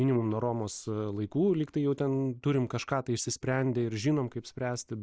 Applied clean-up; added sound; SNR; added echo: neural mask model Resemble Enhance denoiser.